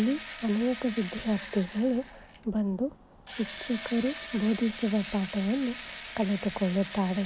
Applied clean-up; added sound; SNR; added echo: none; Engine / Drill; 13 dB; none.